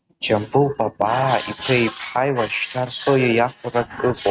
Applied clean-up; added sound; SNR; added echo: neural mask model RNNoise.